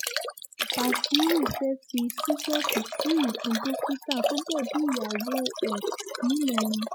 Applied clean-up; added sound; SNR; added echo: classical method spectral subtraction.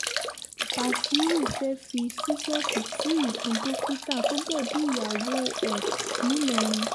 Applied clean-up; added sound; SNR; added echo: none; Drip / Trickle, dribble / Bathtub (filling or washing); 1 dB; none.